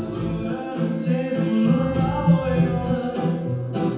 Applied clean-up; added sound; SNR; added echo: none; Wind instrument, woodwind instrument; 14 dB; reverberation time 0.9 s.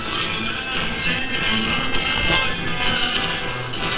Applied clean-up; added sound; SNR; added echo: neural separator model SepFormer WHAMR!.